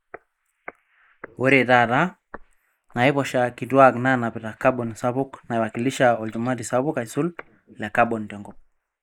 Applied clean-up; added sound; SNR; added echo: neural mask model Resemble Enhance denoiser.